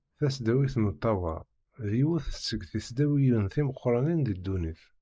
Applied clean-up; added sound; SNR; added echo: neural mask model Resemble Enhance denoiser.